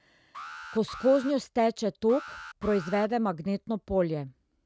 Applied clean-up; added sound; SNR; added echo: none; Alarm; 16 dB; none.